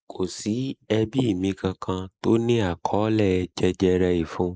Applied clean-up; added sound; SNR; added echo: neural mask model Resemble Enhance denoiser.